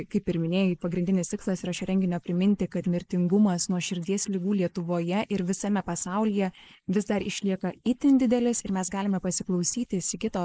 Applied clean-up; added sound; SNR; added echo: neural mask model Resemble Enhance denoiser.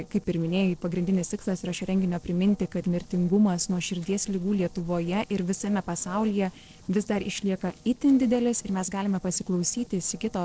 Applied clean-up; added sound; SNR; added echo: neural separator model SepFormer DNS4.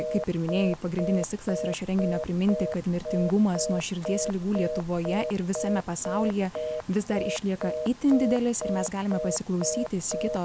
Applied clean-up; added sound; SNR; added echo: none; Telephone; 6 dB; none.